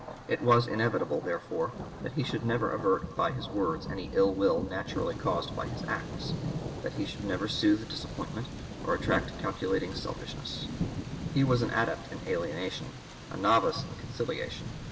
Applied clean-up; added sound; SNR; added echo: none; Thunder; 8 dB; reverberation time 2.1 s.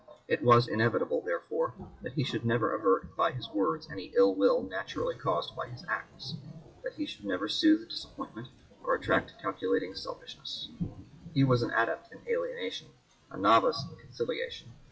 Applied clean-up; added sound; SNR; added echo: classical method WPE with log-MMSE.